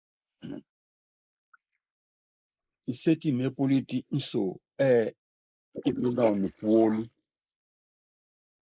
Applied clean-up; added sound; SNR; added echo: neural mask model Resemble Enhance denoiser.